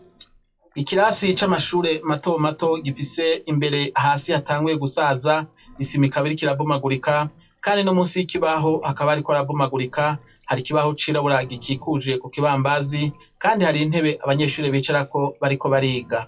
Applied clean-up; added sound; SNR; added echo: classical method WPE with log-MMSE.